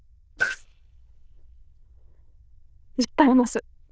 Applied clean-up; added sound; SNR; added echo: neural diffusion model UNIVERSE++.